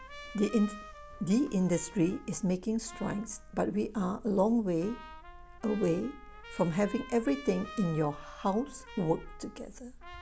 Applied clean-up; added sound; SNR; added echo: none; Trumpet; 18 dB; none.